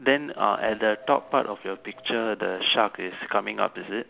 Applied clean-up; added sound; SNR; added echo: none; none; none; none.